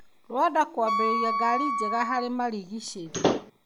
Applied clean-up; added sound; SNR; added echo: none; Wind instrument, woodwind instrument + Slam / Wood; 0 dB; none.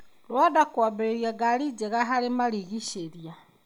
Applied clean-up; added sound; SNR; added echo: none; none; none; none.